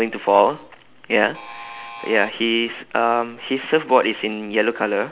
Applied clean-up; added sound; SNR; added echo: none; Alarm; 15 dB; none.